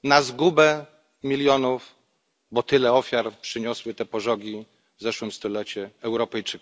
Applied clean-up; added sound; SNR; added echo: none; none; none; none.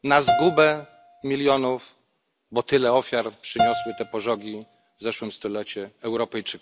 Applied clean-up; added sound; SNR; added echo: none; Piano; 6 dB; none.